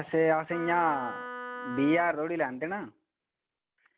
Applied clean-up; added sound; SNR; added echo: none; Wind instrument, woodwind instrument; 10 dB; none.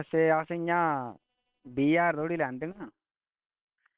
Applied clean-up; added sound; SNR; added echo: neural separator model SepFormer WHAM!.